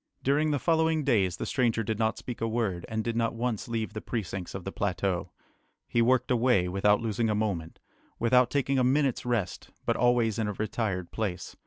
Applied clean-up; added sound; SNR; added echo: none; none; none; none.